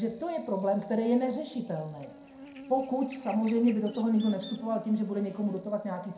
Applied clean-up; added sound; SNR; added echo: none; Buzz; 18 dB; reverberation time 0.4 s.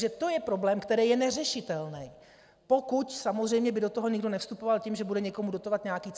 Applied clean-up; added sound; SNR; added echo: none; none; none; none.